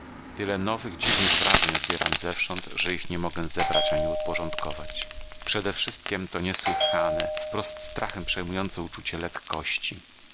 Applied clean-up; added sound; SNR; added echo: none; Bell + Frying (food); -3 dB; none.